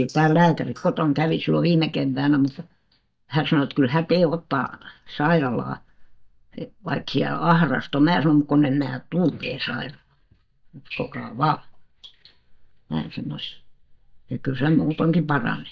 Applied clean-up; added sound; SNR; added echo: neural mask model DeepFilterNet 3.